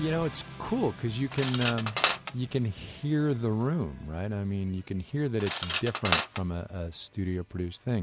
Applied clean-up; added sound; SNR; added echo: none; Cutlery, silverware; 6 dB; none.